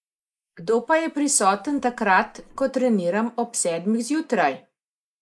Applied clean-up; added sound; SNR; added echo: neural mask model Resemble Enhance denoiser.